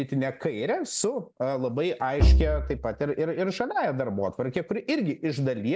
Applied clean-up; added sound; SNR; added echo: none; Bowed string instrument; -4 dB; none.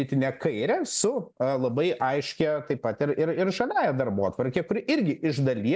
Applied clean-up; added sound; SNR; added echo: none; none; none; none.